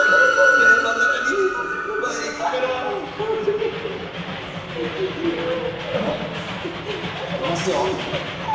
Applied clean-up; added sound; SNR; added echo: none; Train; -1 dB; reverberation time 1.2 s.